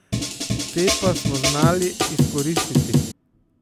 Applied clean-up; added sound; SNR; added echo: none; Drum kit; -4 dB; none.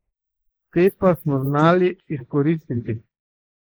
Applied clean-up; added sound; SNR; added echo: neural mask model Resemble Enhance denoiser.